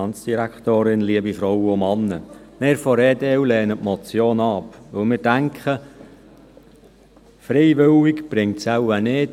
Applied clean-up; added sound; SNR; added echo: none; none; none; none.